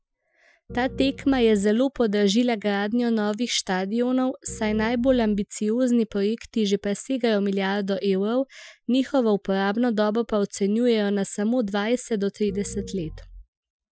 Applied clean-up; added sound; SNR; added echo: classical method Wiener filter.